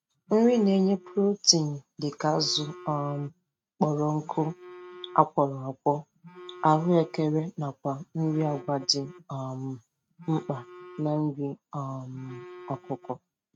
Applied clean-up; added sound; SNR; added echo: neural mask model RNNoise.